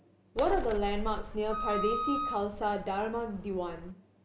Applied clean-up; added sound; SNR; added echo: none; Bird + Wind instrument, woodwind instrument; 4 dB; none.